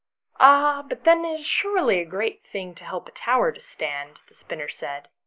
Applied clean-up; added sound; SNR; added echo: neural mask model Resemble Enhance denoiser.